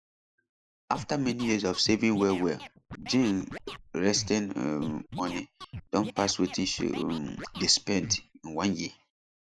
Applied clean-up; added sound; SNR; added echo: neural mask model Resemble Enhance denoiser.